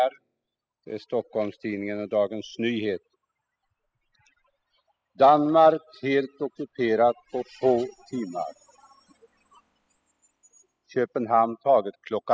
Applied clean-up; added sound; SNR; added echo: classical method spectral subtraction.